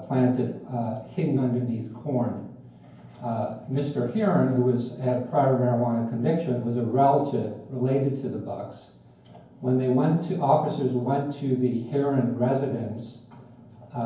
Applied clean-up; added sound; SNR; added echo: none; none; none; reverberation time 0.9 s.